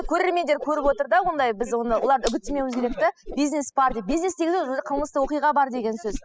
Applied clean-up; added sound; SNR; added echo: classical method spectral subtraction.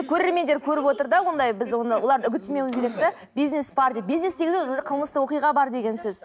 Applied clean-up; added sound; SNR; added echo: none; none; none; none.